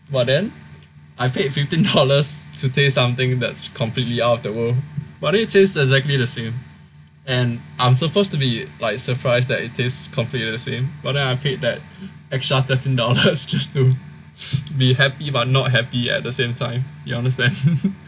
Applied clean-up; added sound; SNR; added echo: none; none; none; none.